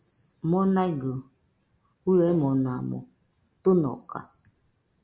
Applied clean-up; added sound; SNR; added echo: none; none; none; none.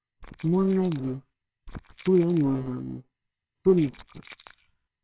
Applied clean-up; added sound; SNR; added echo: neural separator model SepFormer WHAMR!.